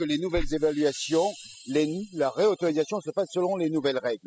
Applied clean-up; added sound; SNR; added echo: classical method spectral subtraction.